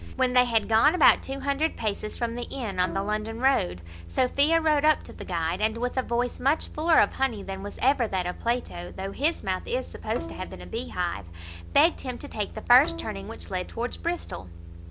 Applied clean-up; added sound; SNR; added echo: none; Bowed string instrument; 16 dB; none.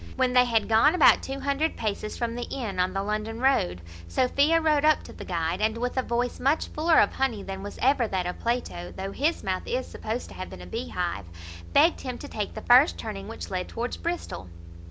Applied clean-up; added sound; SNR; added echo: none; none; none; none.